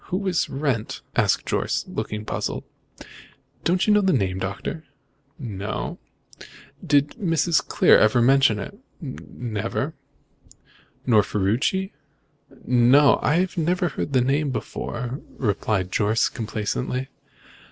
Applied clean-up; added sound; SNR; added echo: none; none; none; none.